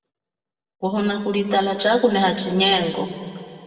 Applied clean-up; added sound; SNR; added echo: none; none; none; reverberation time 1.9 s.